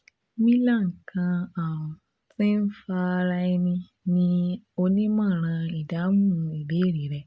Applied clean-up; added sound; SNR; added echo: none; none; none; none.